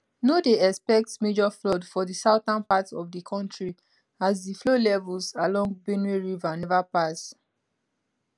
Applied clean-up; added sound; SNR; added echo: none; none; none; none.